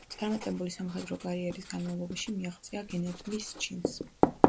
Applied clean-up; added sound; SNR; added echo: none; Writing; -2 dB; none.